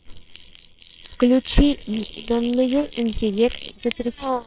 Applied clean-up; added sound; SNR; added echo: neural separator model SepFormer WHAMR!.